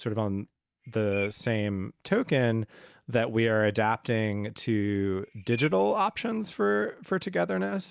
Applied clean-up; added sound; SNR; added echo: neural mask model DeepFilterNet 3.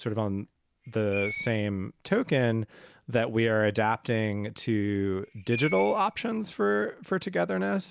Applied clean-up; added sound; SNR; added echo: none; Screech; 16 dB; none.